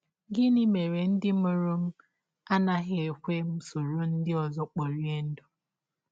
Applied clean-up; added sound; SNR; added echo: none; none; none; none.